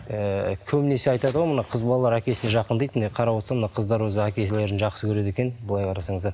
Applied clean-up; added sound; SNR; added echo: none; none; none; none.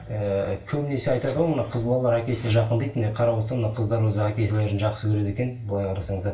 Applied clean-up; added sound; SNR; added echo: none; none; none; reverberation time 0.3 s.